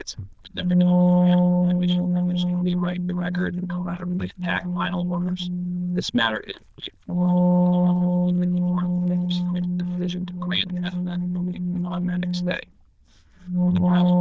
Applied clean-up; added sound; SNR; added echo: neural diffusion model UNIVERSE++.